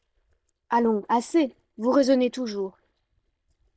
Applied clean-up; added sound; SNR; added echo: neural mask model DeepFilterNet 3.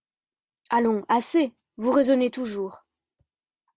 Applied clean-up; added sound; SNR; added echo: none; none; none; none.